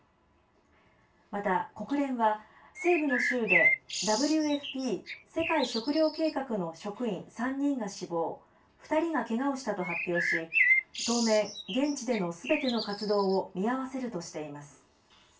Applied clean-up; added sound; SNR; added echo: none; Bird; 1 dB; reverberation time 0.2 s.